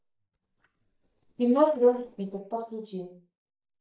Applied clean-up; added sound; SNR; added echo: neural mask model DeepFilterNet 3.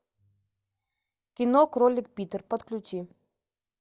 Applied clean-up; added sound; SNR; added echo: none; none; none; none.